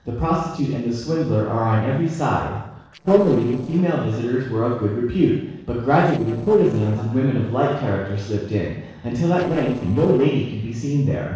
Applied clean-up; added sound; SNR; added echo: neural separator model SepFormer DNS4.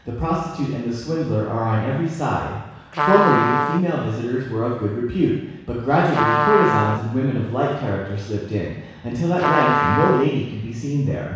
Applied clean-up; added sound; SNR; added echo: none; Trumpet; 3 dB; reverberation time 1.1 s.